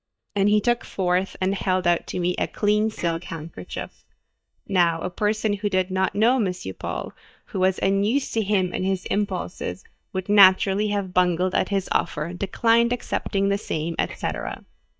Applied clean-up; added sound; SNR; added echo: neural mask model DeepFilterNet 3.